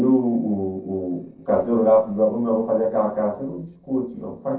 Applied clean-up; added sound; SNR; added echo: neural separator model SepFormer DNS4.